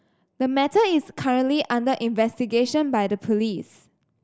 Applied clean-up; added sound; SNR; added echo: none; none; none; none.